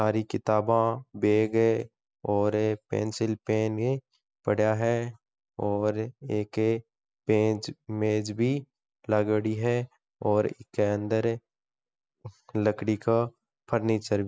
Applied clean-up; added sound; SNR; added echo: none; none; none; none.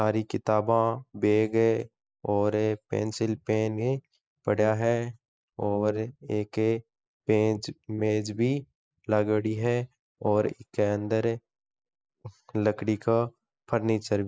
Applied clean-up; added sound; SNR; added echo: neural mask model Resemble Enhance denoiser.